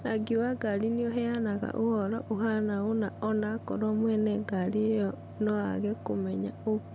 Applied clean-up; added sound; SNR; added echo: none; Mechanical fan; 15 dB; none.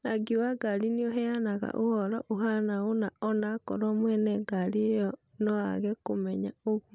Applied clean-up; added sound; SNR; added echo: none; none; none; none.